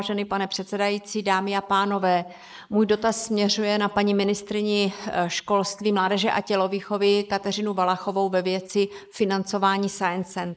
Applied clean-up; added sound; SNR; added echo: neural mask model Resemble Enhance denoiser.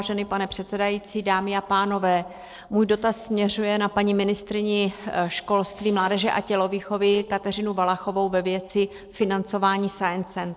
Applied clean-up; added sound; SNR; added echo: neural separator model SepFormer DNS4.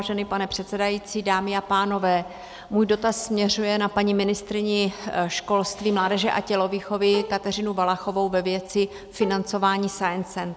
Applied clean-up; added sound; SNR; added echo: none; Bowed string instrument; 14 dB; none.